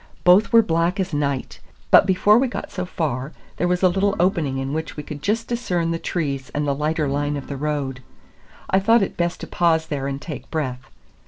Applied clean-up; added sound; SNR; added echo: none; Organ; 16 dB; none.